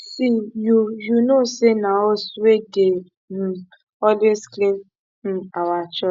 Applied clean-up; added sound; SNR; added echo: none; none; none; none.